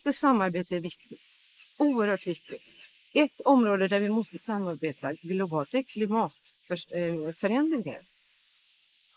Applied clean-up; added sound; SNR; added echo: neural mask model Resemble Enhance denoiser.